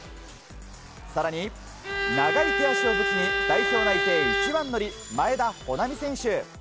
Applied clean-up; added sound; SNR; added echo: none; Bowed string instrument; -3 dB; none.